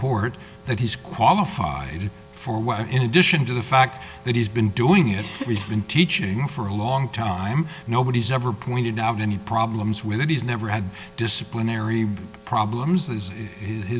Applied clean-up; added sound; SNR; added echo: none; none; none; none.